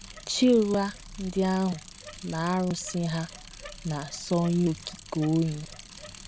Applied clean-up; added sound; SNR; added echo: none; Bicycle; 16 dB; none.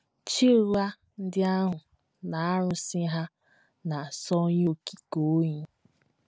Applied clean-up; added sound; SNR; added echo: none; none; none; none.